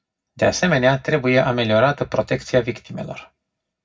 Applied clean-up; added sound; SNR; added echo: none; none; none; reverberation time 0.3 s.